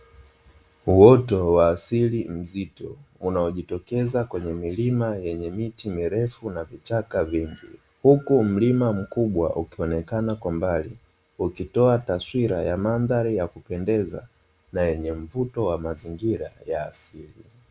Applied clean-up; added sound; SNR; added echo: none; none; none; none.